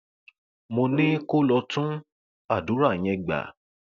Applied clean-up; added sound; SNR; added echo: none; none; none; none.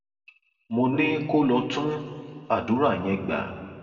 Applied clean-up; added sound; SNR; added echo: none; none; none; reverberation time 1.9 s.